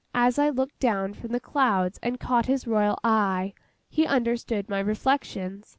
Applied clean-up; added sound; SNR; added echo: none; none; none; none.